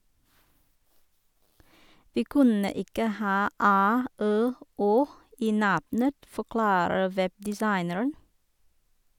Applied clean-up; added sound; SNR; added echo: none; none; none; none.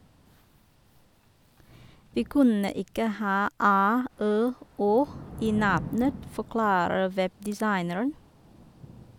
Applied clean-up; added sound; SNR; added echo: none; Thunder / Rain; 17 dB; none.